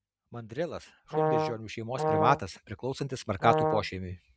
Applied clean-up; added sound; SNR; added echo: none; Brass instrument; -3 dB; none.